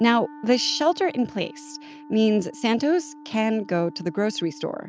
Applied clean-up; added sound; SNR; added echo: none; Wind instrument, woodwind instrument; 19 dB; none.